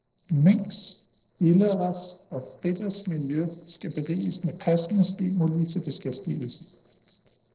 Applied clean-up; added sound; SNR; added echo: neural separator model SepFormer DNS4.